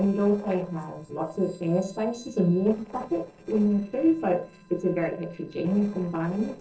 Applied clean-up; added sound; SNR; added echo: neural separator model SepFormer DNS4.